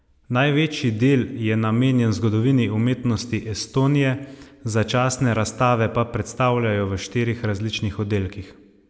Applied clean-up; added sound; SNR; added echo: none; none; none; none.